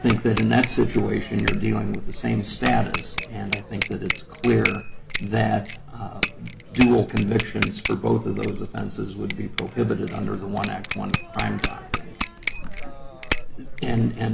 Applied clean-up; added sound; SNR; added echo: none; Bicycle bell; 5 dB; none.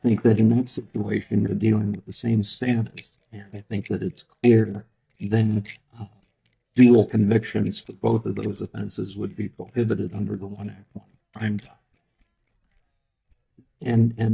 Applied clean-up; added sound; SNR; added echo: neural mask model DeepFilterNet 3.